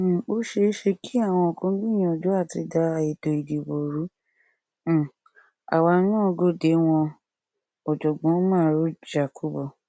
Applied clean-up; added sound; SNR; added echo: none; none; none; none.